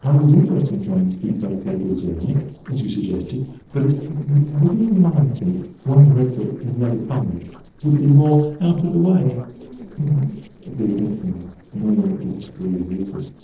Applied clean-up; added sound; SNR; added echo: neural separator model SepFormer DNS4.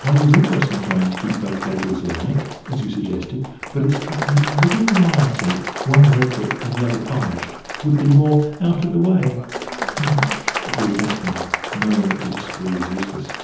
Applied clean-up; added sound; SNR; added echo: none; Applause; 9 dB; reverberation time 0.9 s.